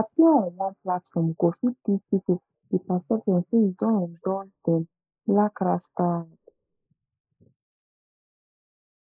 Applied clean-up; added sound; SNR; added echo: neural mask model Resemble Enhance denoiser.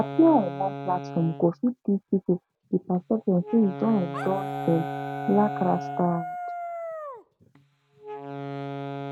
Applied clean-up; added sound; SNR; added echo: none; Wind instrument, woodwind instrument + Dog; 8 dB; none.